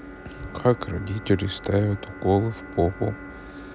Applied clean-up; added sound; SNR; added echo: none; none; none; none.